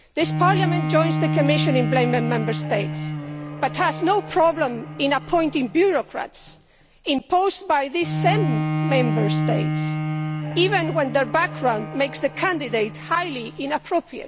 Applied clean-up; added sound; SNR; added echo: none; Bowed string instrument; 3 dB; none.